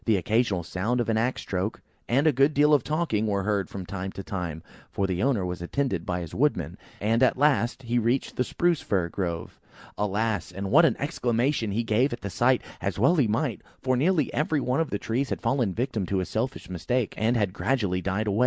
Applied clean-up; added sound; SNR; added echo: none; none; none; none.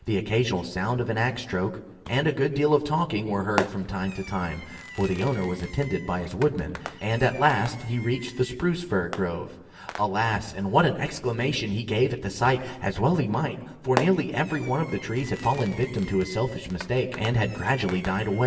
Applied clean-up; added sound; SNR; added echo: none; Fireworks; 14 dB; reverberation time 0.9 s.